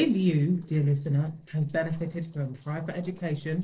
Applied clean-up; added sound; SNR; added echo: neural separator model SepFormer DNS4.